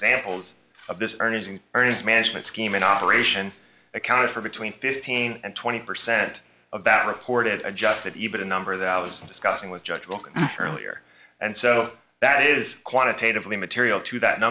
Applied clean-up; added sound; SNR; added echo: none; none; none; none.